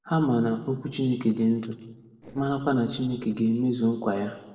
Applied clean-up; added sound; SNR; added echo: neural separator model SepFormer DNS4.